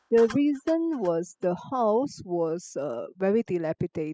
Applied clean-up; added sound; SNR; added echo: classical method spectral subtraction.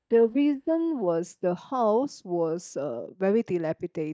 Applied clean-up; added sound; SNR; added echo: neural mask model DeepFilterNet 3.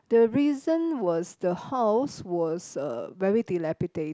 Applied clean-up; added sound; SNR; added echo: none; none; none; none.